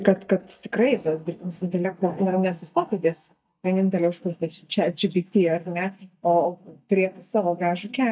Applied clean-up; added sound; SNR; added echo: neural mask model DeepFilterNet 3.